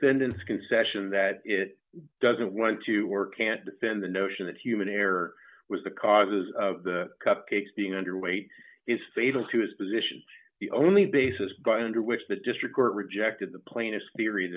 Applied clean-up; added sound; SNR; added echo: none; Thump, thud; 20 dB; none.